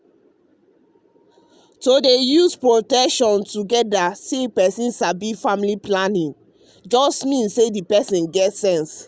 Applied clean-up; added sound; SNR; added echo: none; none; none; none.